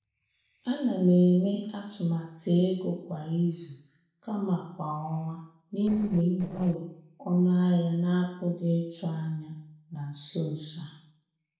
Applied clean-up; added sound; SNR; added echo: neural separator model SepFormer DNS4.